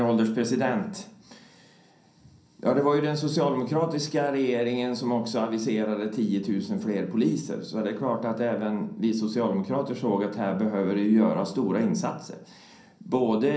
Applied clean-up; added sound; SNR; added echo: none; none; none; reverberation time 0.6 s.